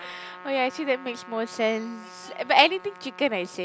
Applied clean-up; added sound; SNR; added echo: none; Trumpet; 18 dB; none.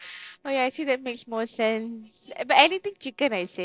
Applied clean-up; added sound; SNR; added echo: neural separator model SepFormer DNS4.